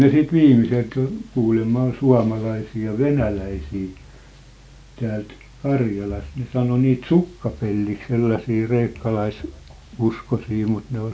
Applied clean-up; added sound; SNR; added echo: none; none; none; none.